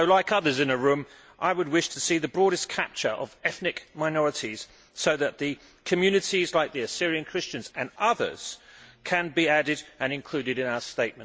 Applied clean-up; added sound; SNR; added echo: none; none; none; none.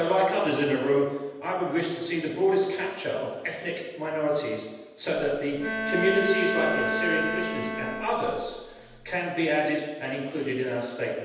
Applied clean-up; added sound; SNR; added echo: none; Bowed string instrument; 3 dB; reverberation time 1.1 s.